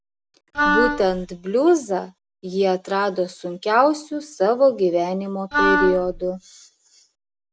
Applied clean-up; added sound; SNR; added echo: none; Wind instrument, woodwind instrument; 0 dB; none.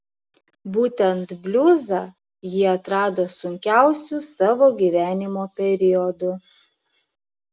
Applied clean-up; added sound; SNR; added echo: none; none; none; none.